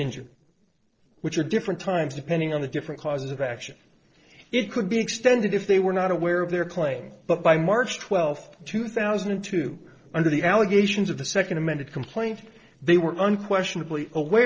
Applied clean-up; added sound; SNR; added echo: neural separator model SepFormer DNS4.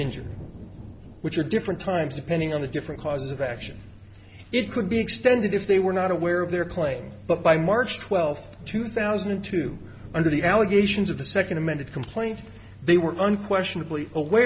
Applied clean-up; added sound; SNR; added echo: none; Thunder; 19 dB; none.